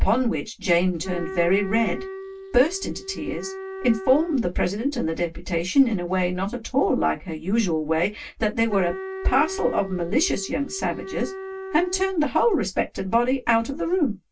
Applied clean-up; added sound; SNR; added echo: none; Wind instrument, woodwind instrument; 11 dB; reverberation time 0.1 s.